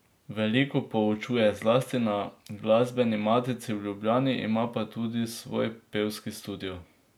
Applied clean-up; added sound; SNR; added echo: none; none; none; none.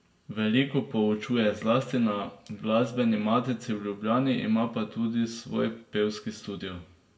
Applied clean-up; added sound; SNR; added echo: none; none; none; reverberation time 0.5 s.